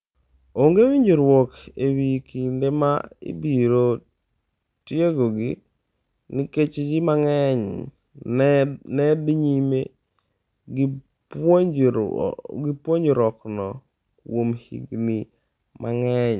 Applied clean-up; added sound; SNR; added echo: none; none; none; none.